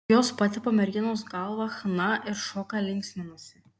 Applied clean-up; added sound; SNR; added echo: none; none; none; none.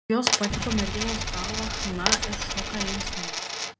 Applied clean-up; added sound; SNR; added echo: none; Explosion + Coin (dropping); -3 dB; none.